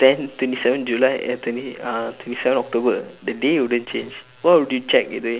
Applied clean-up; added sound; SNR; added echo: none; none; none; none.